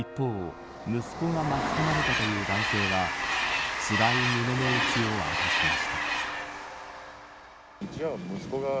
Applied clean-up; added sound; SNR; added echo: none; Train; -1 dB; none.